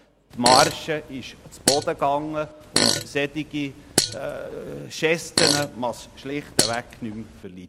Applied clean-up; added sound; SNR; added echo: none; Fart; 1 dB; none.